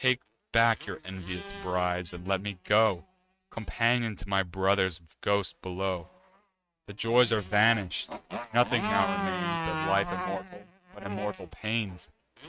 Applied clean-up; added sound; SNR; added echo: neural mask model RNNoise.